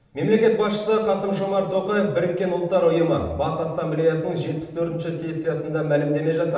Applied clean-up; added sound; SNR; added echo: none; none; none; reverberation time 0.8 s.